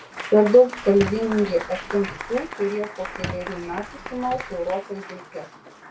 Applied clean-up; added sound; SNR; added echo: none; Squeak + Applause / Crowd; 12 dB; none.